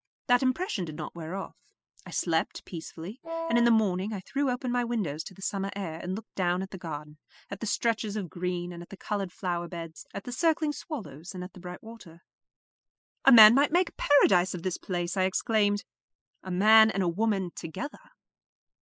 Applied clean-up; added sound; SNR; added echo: classical method spectral subtraction.